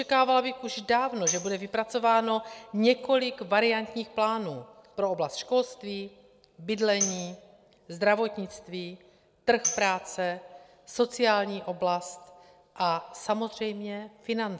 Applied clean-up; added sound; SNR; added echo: none; Tambourine; 8 dB; none.